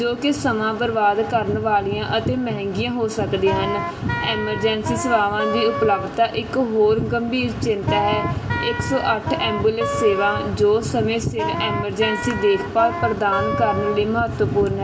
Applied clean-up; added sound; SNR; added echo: none; Wind instrument, woodwind instrument; 6 dB; reverberation time 0.3 s.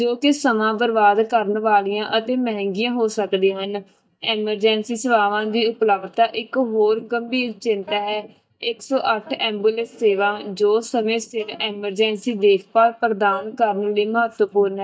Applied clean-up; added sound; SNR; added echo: neural mask model DeepFilterNet 3.